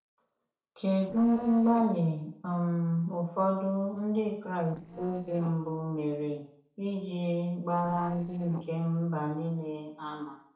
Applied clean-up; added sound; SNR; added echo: neural separator model SepFormer DNS4.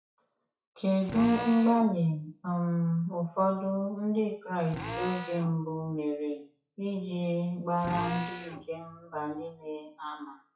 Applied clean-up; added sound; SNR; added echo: classical method WPE with log-MMSE.